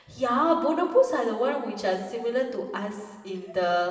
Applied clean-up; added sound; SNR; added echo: none; none; none; reverberation time 1.4 s.